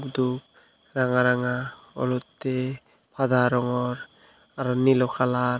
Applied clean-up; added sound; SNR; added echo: none; none; none; none.